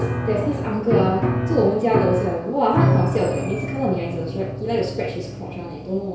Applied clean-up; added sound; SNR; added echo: none; Piano; 2 dB; reverberation time 0.6 s.